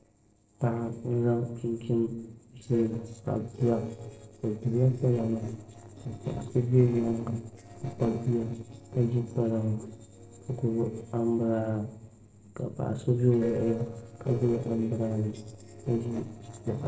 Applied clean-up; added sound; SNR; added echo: neural separator model SepFormer DNS4.